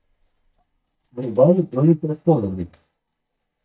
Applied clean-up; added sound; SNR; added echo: neural mask model DeepFilterNet 3.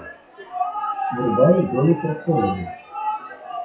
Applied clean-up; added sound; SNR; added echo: classical method WPE with log-MMSE.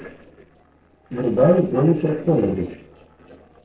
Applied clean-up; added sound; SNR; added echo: neural separator model SepFormer DNS4.